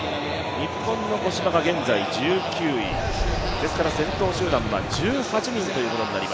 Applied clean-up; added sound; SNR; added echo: none; Bird vocalization, bird call, bird song; 5 dB; none.